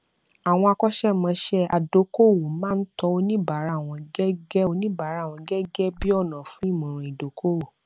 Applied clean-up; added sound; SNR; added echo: none; Hammer; 11 dB; none.